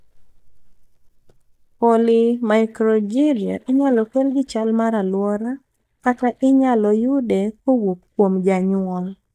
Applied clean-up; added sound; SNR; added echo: neural mask model DeepFilterNet 3.